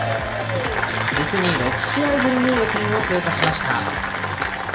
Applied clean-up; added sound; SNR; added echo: none; Tools; 14 dB; reverberation time 1.7 s.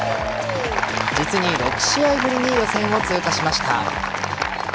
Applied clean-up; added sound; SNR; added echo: none; none; none; none.